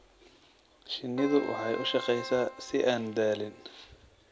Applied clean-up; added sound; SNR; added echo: none; Keyboard (musical); 12 dB; none.